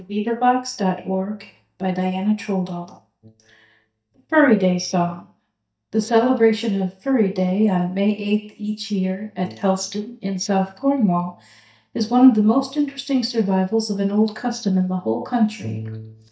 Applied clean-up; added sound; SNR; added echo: neural mask model DeepFilterNet 3.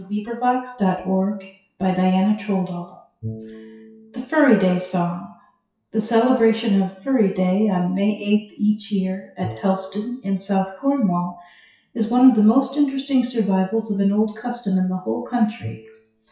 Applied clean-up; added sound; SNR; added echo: classical method WPE with log-MMSE.